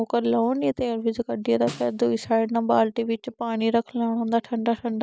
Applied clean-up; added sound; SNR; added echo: none; Snare drum; 17 dB; none.